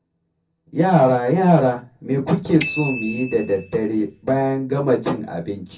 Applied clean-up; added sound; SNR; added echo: none; Bicycle bell; 14 dB; reverberation time 0.3 s.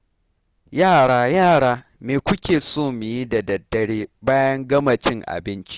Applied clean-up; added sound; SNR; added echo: none; none; none; none.